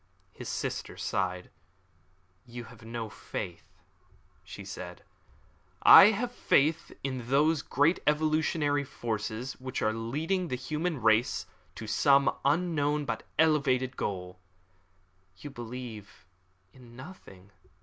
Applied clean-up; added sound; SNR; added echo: none; none; none; none.